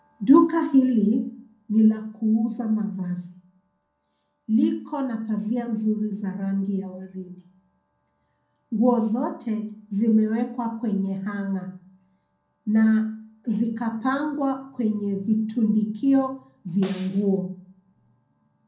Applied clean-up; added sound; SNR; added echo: none; Snare drum; 19 dB; reverberation time 0.5 s.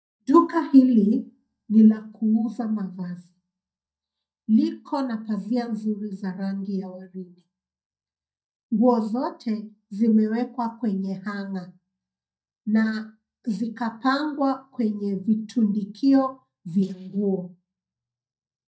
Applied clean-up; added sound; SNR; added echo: neural mask model DeepFilterNet 3.